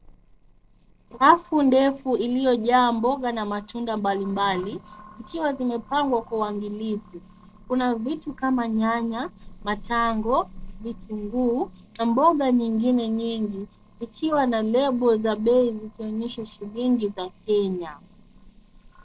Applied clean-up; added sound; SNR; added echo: neural separator model SepFormer DNS4.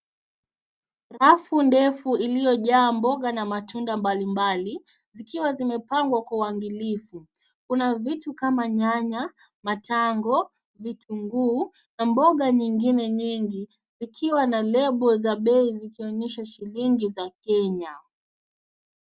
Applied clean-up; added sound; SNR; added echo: none; none; none; none.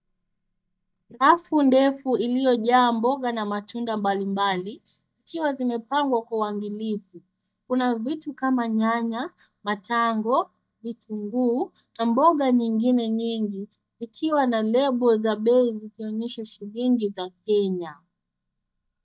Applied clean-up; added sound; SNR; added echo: neural mask model DeepFilterNet 3.